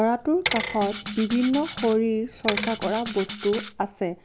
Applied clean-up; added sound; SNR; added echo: none; Bicycle + Rattle (instrument); 6 dB; none.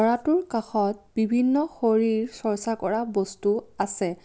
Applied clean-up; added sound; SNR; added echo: none; none; none; none.